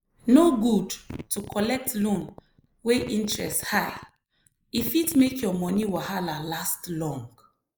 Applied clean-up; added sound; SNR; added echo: neural mask model Resemble Enhance denoiser.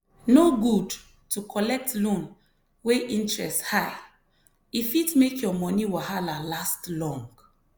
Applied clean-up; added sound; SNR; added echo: none; none; none; none.